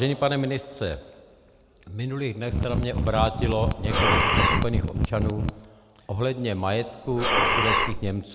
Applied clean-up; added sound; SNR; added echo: none; Mechanisms + Breathing; -4 dB; none.